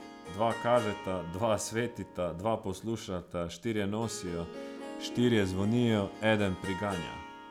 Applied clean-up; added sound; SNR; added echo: none; Harp; 13 dB; none.